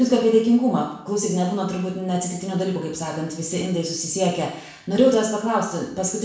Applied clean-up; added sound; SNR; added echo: none; none; none; reverberation time 0.7 s.